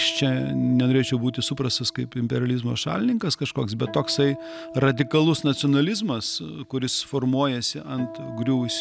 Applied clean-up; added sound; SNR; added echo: none; Acoustic guitar; 17 dB; none.